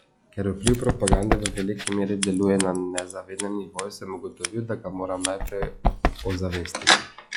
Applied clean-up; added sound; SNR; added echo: classical method log-MMSE.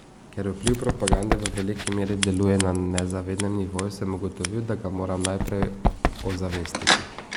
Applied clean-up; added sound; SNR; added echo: none; Scissors + Run; 2 dB; none.